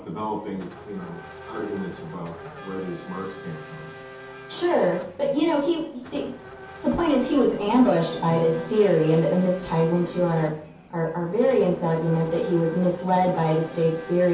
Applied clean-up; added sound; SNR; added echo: none; Race car, auto racing / Accelerating, revving, vroom; 17 dB; reverberation time 0.6 s.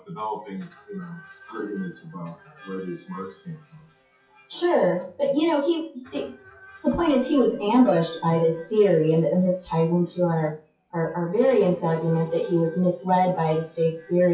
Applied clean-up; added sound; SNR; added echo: classical method WPE with log-MMSE.